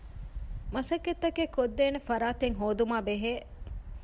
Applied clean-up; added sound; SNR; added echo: none; none; none; none.